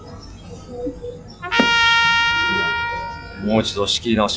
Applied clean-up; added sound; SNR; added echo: classical method log-MMSE.